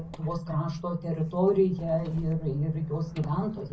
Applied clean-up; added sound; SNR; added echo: none; Squeak; 17 dB; reverberation time 0.4 s.